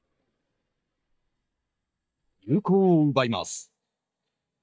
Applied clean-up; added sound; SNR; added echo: neural mask model DeepFilterNet 3.